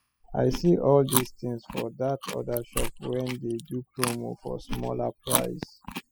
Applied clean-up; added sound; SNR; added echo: classical method spectral subtraction.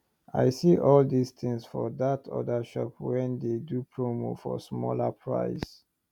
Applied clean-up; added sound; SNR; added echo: none; none; none; none.